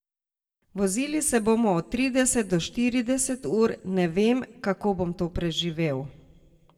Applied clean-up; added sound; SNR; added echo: none; none; none; reverberation time 0.6 s.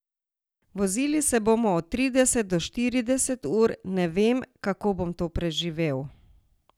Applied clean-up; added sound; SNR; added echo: none; none; none; none.